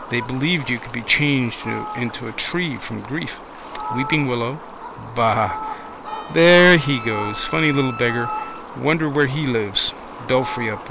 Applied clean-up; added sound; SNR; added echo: none; Wind instrument, woodwind instrument + Fowl; 11 dB; none.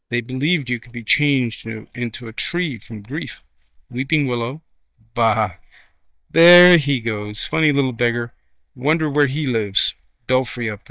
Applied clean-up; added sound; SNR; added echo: neural mask model DeepFilterNet 3.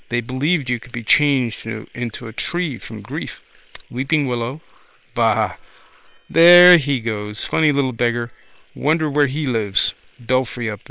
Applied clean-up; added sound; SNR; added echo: neural separator model SepFormer WHAM!.